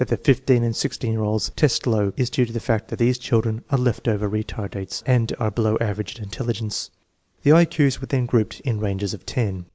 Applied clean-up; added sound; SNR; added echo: none; none; none; none.